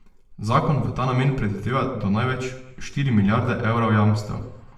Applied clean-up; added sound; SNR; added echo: none; none; none; reverberation time 0.7 s.